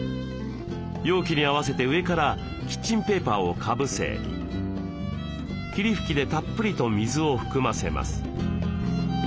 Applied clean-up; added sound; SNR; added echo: none; none; none; none.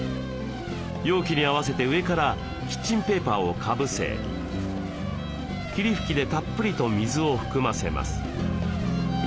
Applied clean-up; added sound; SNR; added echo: none; Race car, auto racing / Accelerating, revving, vroom / Mechanisms; 15 dB; none.